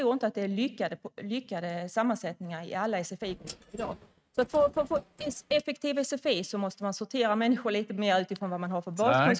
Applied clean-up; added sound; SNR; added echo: neural mask model RNNoise.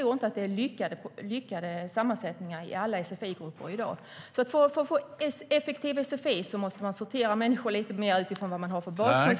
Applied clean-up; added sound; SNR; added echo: none; none; none; none.